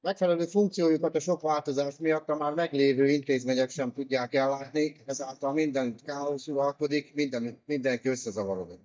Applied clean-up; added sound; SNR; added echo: neural mask model DeepFilterNet 3.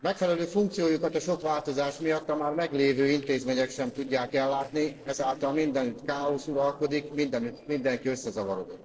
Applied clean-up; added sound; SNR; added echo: neural separator model SepFormer DNS4.